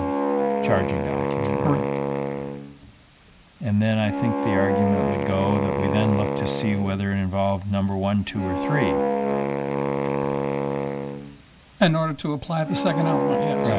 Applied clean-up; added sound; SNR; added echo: none; Wind instrument, woodwind instrument; 0 dB; none.